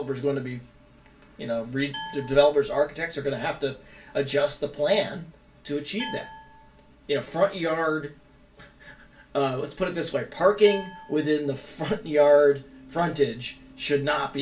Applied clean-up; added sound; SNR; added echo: none; Glass; 14 dB; reverberation time 0.2 s.